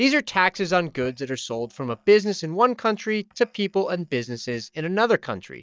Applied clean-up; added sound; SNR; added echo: neural mask model DeepFilterNet 3.